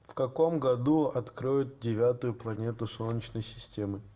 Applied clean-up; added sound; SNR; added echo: none; none; none; reverberation time 0.5 s.